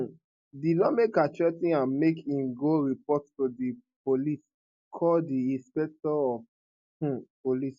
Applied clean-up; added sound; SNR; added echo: none; none; none; none.